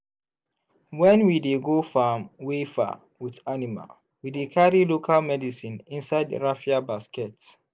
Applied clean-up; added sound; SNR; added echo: none; none; none; none.